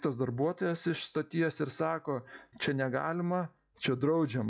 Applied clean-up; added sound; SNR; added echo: classical method log-MMSE.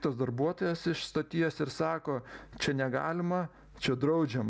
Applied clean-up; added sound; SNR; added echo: none; none; none; none.